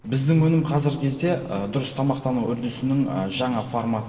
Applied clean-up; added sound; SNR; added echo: neural separator model SepFormer DNS4.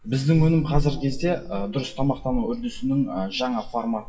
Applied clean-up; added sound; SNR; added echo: classical method WPE with log-MMSE.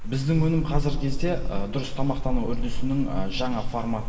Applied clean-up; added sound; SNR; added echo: none; Rain; -1 dB; reverberation time 2.6 s.